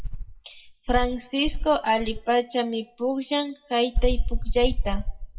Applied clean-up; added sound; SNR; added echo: classical method WPE with log-MMSE.